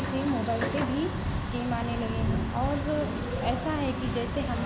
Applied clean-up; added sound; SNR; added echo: none; Truck; 0 dB; none.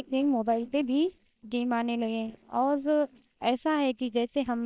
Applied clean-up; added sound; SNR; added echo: neural separator model SepFormer WHAM!.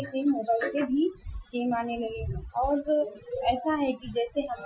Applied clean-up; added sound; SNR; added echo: classical method Wiener filter.